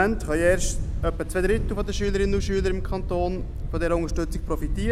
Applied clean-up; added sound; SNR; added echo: none; Wind; 1 dB; none.